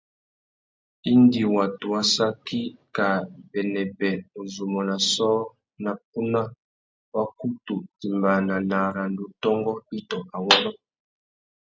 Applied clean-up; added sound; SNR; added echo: none; none; none; none.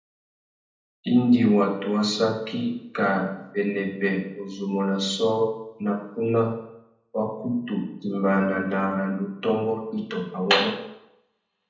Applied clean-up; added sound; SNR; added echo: none; none; none; reverberation time 0.7 s.